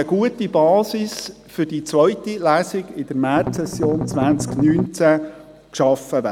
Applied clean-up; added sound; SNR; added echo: none; Strum; 6 dB; none.